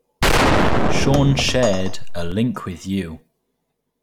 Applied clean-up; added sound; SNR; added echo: none; Gunshot, gunfire; -4 dB; none.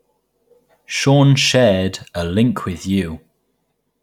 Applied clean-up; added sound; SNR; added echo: none; none; none; none.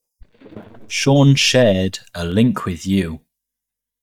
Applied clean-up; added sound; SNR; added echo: neural mask model DeepFilterNet 3.